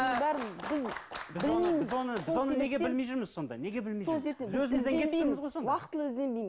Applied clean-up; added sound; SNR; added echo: none; none; none; none.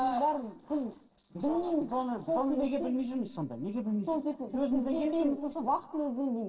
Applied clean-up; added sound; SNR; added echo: neural separator model SepFormer DNS4.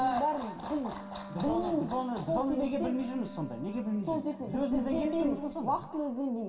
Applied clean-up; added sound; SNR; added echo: none; Wind instrument, woodwind instrument; 16 dB; reverberation time 2.0 s.